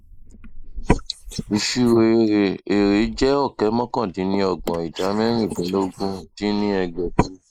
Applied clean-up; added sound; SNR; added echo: neural mask model Resemble Enhance denoiser.